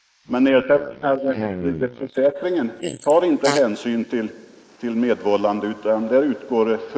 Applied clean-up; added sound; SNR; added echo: neural mask model Resemble Enhance denoiser.